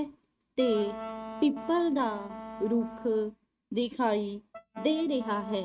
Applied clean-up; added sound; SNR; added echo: neural mask model RNNoise.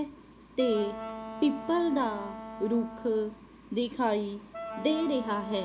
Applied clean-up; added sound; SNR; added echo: none; Wind instrument, woodwind instrument; 11 dB; none.